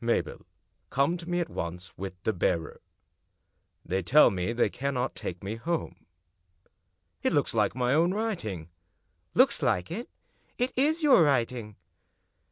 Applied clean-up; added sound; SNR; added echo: none; none; none; none.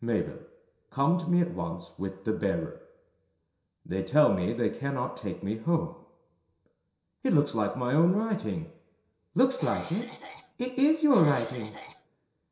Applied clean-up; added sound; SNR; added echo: none; Cough; 16 dB; reverberation time 0.7 s.